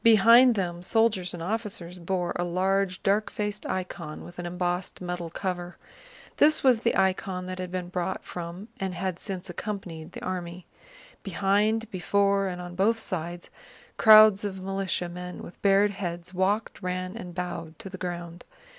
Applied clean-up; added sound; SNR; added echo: none; none; none; none.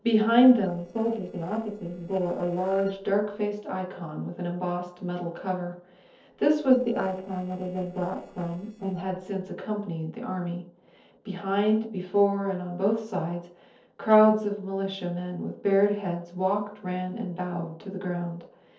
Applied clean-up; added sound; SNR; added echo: neural separator model SepFormer DNS4.